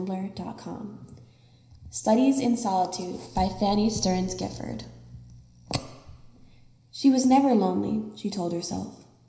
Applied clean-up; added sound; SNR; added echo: none; none; none; reverberation time 0.9 s.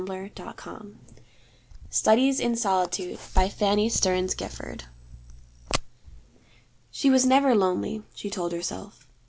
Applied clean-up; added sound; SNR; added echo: none; none; none; none.